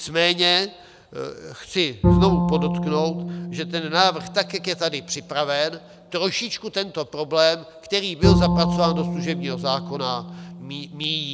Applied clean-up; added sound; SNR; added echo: none; Bowed string instrument; 1 dB; none.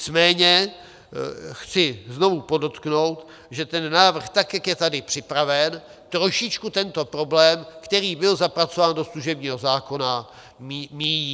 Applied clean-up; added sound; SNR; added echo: none; none; none; none.